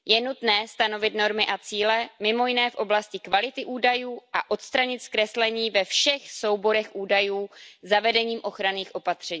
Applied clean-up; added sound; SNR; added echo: none; none; none; none.